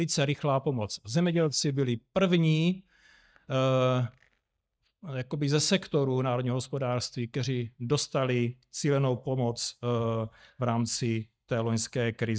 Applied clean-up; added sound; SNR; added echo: neural mask model DeepFilterNet 3.